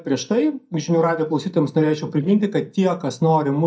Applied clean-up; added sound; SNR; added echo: neural mask model DeepFilterNet 3.